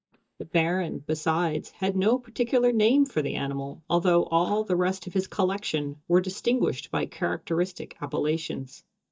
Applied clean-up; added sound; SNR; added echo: neural mask model DeepFilterNet 3.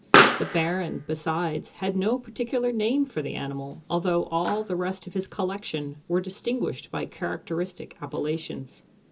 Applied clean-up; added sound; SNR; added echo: none; Explosion; 2 dB; reverberation time 0.2 s.